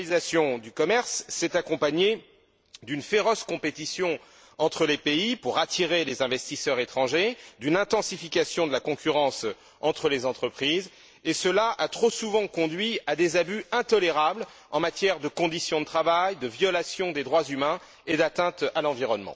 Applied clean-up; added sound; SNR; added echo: none; none; none; none.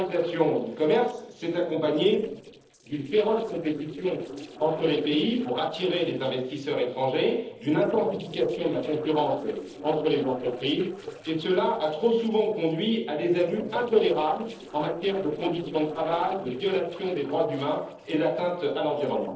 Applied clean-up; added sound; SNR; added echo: neural separator model SepFormer DNS4.